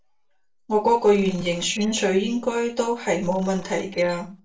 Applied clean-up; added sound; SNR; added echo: neural separator model SepFormer DNS4.